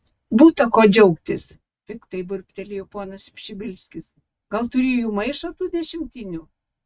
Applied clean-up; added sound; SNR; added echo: neural mask model RNNoise.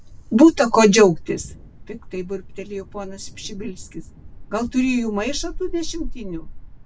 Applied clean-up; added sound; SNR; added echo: none; Thunder; 12 dB; none.